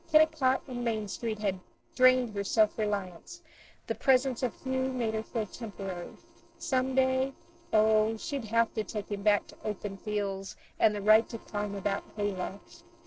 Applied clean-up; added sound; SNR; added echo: neural separator model SepFormer DNS4.